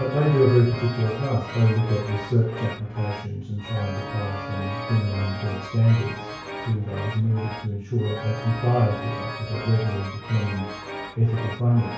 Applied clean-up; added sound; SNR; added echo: none; Organ; 11 dB; reverberation time 0.6 s.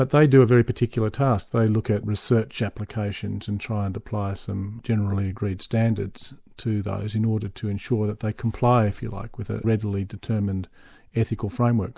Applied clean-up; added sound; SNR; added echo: none; none; none; none.